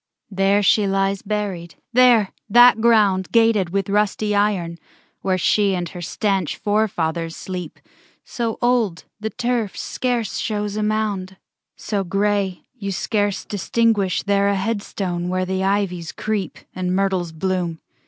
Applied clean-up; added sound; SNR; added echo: none; none; none; none.